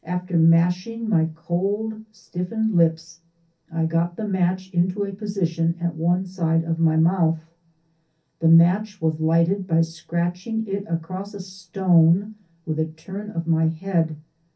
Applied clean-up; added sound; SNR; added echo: none; none; none; reverberation time 0.3 s.